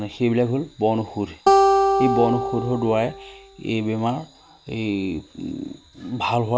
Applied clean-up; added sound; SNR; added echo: none; Acoustic guitar; -3 dB; none.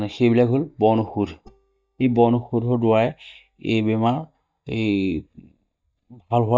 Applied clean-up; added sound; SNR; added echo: neural mask model DeepFilterNet 3.